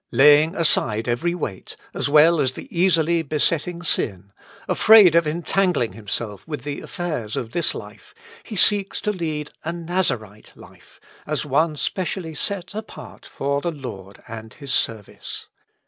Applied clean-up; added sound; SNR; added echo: none; none; none; none.